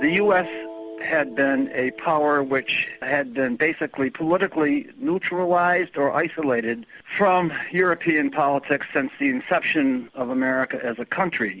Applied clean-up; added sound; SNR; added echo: none; none; none; none.